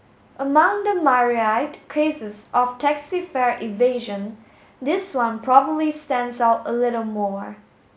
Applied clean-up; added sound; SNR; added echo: none; none; none; none.